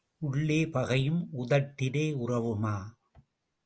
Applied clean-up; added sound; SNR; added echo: none; none; none; none.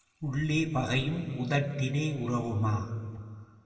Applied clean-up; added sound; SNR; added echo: none; none; none; reverberation time 2.1 s.